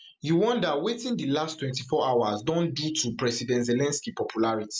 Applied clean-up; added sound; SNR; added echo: none; none; none; none.